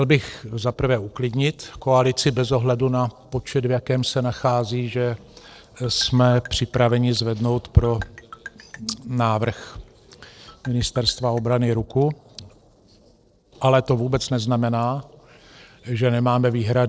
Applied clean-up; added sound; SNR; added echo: neural separator model SepFormer DNS4.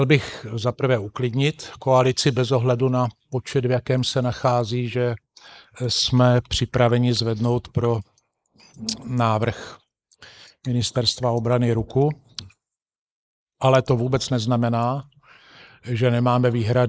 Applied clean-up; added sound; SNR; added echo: neural mask model Resemble Enhance denoiser.